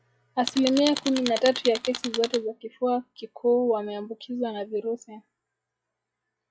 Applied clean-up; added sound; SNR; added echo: classical method log-MMSE.